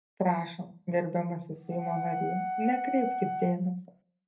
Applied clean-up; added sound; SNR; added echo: none; Wind instrument, woodwind instrument; 3 dB; reverberation time 0.3 s.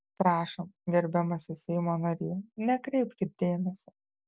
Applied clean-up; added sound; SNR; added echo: none; none; none; none.